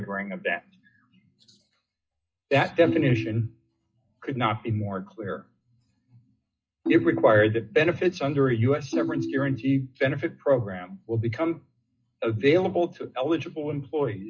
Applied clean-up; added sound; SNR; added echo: classical method WPE with log-MMSE.